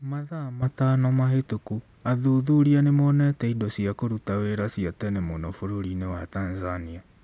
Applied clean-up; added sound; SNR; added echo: none; none; none; none.